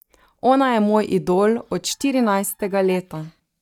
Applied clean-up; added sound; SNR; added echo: neural mask model DeepFilterNet 3.